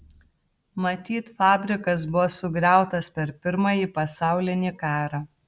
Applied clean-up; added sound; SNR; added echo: none; none; none; none.